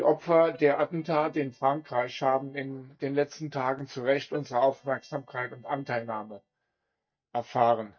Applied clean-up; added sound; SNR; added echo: neural mask model DeepFilterNet 3.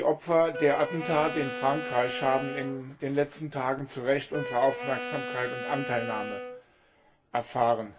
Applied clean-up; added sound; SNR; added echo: none; Wind instrument, woodwind instrument; 8 dB; reverberation time 0.2 s.